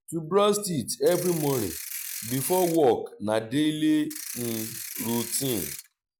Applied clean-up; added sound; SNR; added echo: none; Ratchet, pawl / Percussion; 9 dB; none.